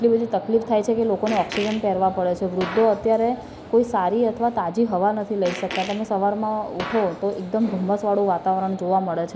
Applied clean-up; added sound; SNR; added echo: none; Fart; 15 dB; none.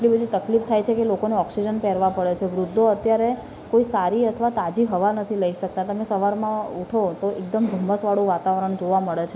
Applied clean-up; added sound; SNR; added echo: none; none; none; none.